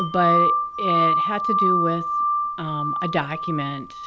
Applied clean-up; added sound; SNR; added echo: none; Wind chime; -4 dB; none.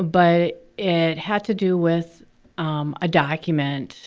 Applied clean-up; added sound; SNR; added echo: none; none; none; none.